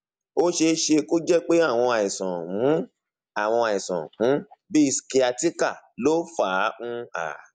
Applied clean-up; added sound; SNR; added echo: none; none; none; none.